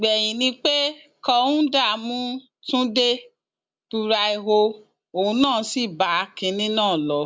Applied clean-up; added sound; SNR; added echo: none; none; none; none.